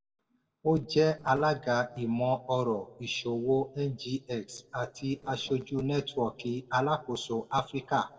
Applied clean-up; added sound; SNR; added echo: neural separator model SepFormer DNS4.